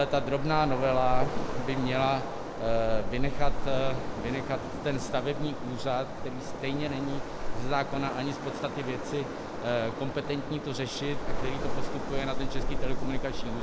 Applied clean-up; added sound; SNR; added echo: none; Waves, surf; -2 dB; none.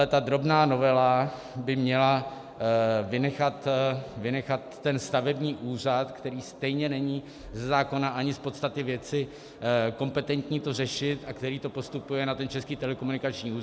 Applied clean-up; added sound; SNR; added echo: none; none; none; none.